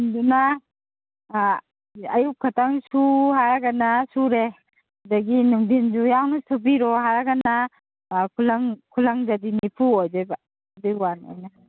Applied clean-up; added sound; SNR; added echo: none; none; none; none.